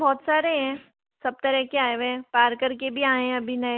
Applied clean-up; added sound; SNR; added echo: none; none; none; none.